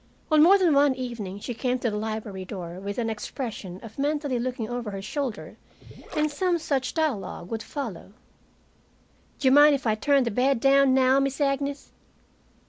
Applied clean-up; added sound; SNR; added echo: none; Gurgling; 16 dB; none.